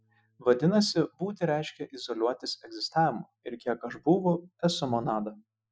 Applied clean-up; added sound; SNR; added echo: classical method Wiener filter.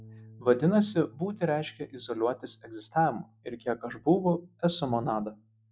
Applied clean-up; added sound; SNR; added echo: classical method log-MMSE.